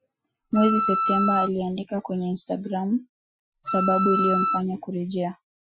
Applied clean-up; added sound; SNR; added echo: classical method Wiener filter.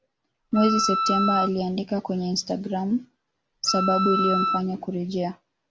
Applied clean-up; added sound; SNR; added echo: none; Wind instrument, woodwind instrument; 0 dB; none.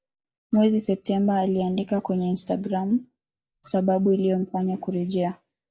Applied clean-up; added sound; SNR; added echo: neural mask model DeepFilterNet 3.